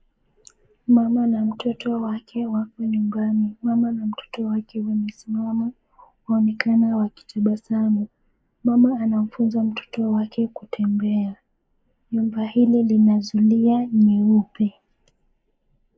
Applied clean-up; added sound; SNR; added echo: neural mask model Resemble Enhance denoiser.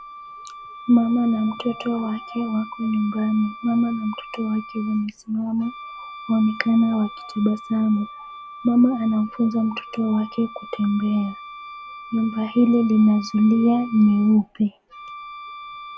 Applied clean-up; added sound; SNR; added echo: none; Wind instrument, woodwind instrument; 17 dB; none.